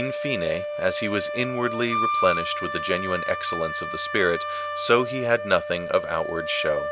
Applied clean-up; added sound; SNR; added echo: none; Wind instrument, woodwind instrument; 4 dB; none.